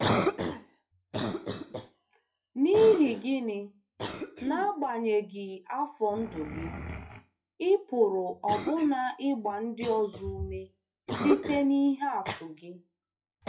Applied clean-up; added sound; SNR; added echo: classical method WPE with log-MMSE.